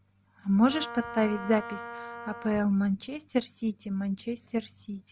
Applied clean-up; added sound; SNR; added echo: none; Wind instrument, woodwind instrument; 12 dB; none.